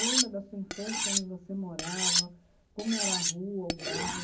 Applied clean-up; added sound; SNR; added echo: none; Cutlery, silverware; -5 dB; reverberation time 0.4 s.